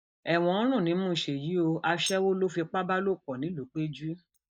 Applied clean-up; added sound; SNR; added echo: neural mask model DeepFilterNet 3.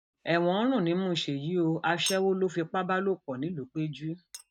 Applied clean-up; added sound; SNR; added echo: neural mask model RNNoise.